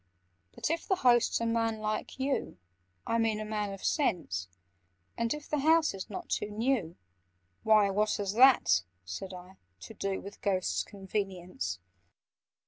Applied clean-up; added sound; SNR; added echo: none; none; none; none.